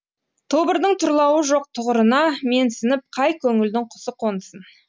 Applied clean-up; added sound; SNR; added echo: none; none; none; none.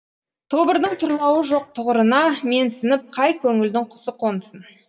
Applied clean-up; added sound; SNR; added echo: neural mask model DeepFilterNet 3.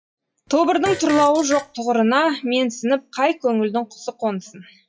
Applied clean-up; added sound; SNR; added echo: classical method WPE with log-MMSE.